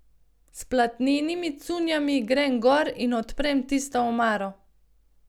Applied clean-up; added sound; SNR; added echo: none; none; none; none.